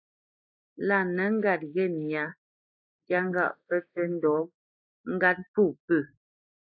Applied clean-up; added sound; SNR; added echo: neural mask model Resemble Enhance denoiser.